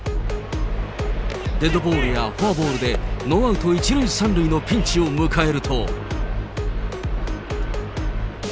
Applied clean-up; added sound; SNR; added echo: none; Engine; 20 dB; none.